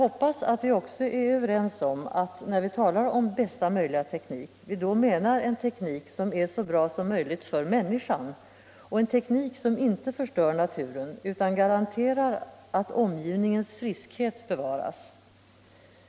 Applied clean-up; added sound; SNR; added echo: none; none; none; none.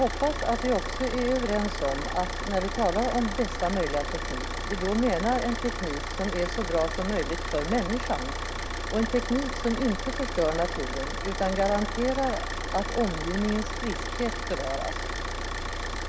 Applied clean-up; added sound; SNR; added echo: none; Idling / Car; 3 dB; none.